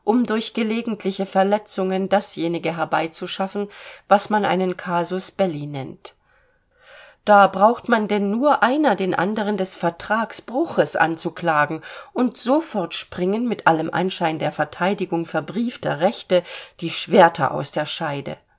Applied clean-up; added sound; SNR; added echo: none; none; none; none.